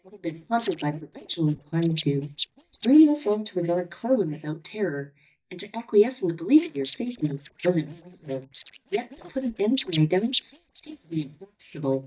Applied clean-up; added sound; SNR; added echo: neural mask model DeepFilterNet 3.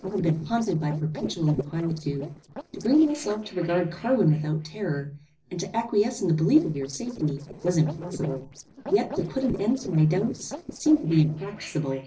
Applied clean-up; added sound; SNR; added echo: neural separator model SepFormer DNS4.